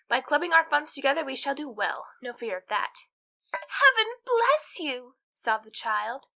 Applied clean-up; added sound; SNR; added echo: neural mask model Resemble Enhance denoiser.